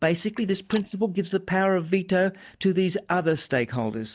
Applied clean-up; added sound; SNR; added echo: neural mask model DeepFilterNet 3.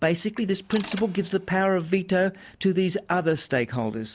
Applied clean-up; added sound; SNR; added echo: none; Mechanisms; 19 dB; none.